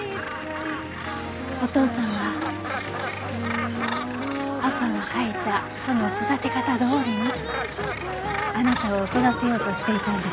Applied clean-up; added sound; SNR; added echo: none; Gull, seagull; 8 dB; none.